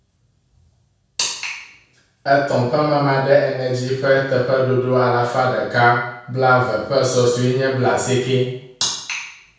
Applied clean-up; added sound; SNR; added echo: none; none; none; reverberation time 0.7 s.